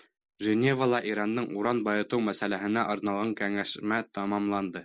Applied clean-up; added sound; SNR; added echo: neural mask model Resemble Enhance denoiser.